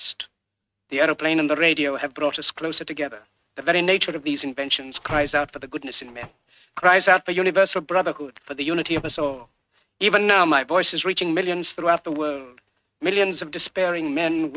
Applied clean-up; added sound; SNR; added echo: neural mask model RNNoise.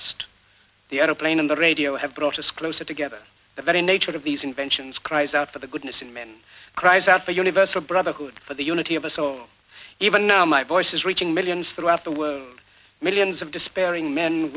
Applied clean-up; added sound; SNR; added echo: none; none; none; none.